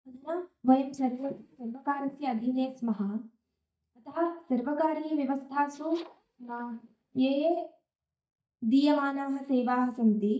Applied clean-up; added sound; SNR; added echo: neural mask model DeepFilterNet 3.